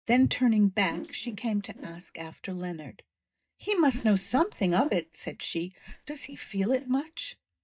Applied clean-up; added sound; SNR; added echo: neural mask model DeepFilterNet 3.